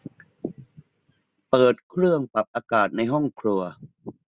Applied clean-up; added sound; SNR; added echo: none; none; none; none.